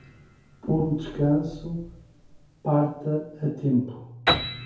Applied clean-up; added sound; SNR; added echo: none; Piano; 7 dB; reverberation time 2.3 s.